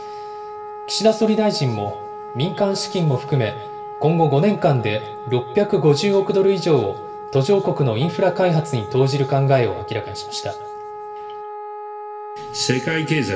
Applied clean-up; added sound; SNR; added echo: none; Wind instrument, woodwind instrument; 12 dB; reverberation time 0.8 s.